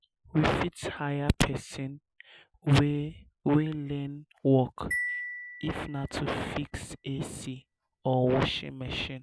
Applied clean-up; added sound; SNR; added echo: none; Marimba, xylophone; 11 dB; none.